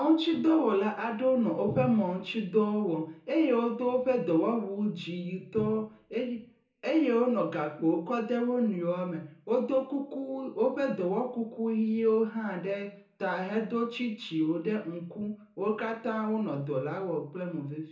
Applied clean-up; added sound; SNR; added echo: none; none; none; reverberation time 0.6 s.